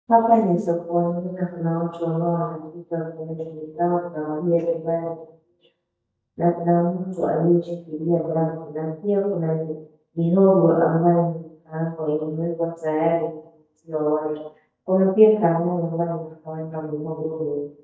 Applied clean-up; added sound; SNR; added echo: neural mask model DeepFilterNet 3.